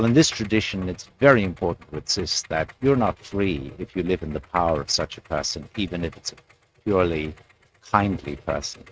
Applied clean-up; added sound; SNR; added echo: neural mask model RNNoise.